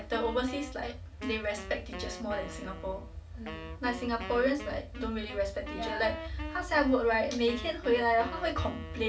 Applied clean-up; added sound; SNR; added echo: none; Wind instrument, woodwind instrument; 13 dB; reverberation time 0.2 s.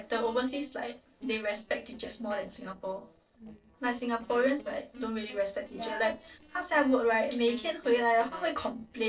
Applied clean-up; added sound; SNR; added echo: neural separator model SepFormer DNS4.